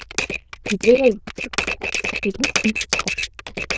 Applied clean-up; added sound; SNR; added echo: neural diffusion model UNIVERSE++.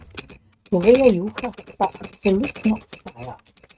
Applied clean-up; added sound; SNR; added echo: neural mask model RNNoise.